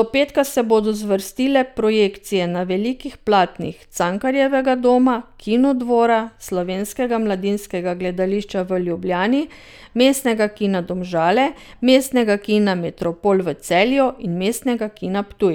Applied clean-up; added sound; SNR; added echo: none; none; none; none.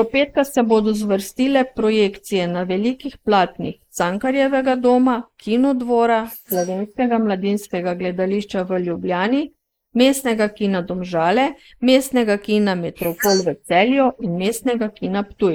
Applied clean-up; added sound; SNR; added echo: neural mask model Resemble Enhance denoiser.